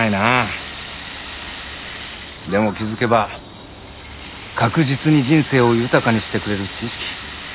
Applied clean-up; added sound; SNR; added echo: none; Rattle (instrument); 15 dB; none.